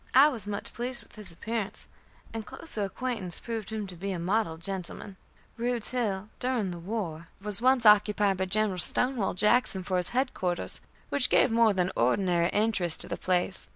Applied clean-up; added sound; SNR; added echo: none; none; none; none.